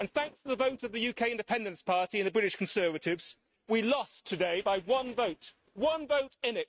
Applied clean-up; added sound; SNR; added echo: neural mask model RNNoise.